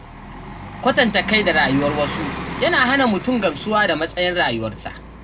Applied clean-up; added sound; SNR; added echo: none; Bus; 10 dB; reverberation time 0.2 s.